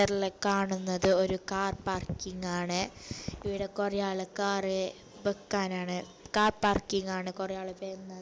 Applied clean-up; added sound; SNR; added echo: none; none; none; none.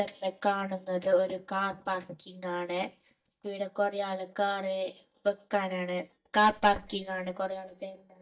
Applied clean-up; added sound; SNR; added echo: neural mask model DeepFilterNet 3.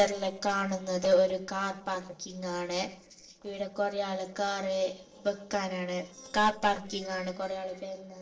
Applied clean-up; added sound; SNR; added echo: neural separator model SepFormer DNS4.